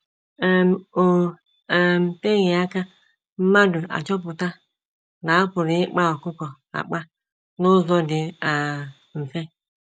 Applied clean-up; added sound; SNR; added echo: none; none; none; none.